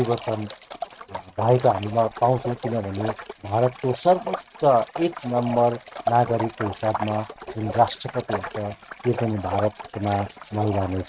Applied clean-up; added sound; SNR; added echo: neural mask model RNNoise.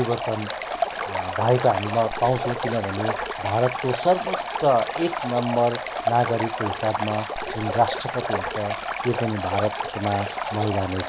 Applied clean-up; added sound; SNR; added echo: none; Stream; 4 dB; none.